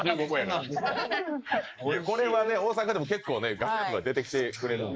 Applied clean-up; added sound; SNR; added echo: neural mask model Resemble Enhance denoiser.